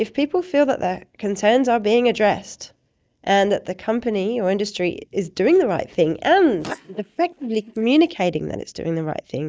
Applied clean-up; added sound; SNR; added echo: neural mask model DeepFilterNet 3.